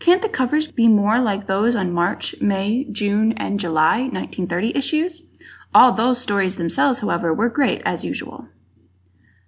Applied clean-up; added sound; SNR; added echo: none; none; none; none.